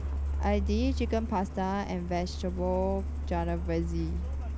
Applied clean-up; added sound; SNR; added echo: none; Truck; 1 dB; none.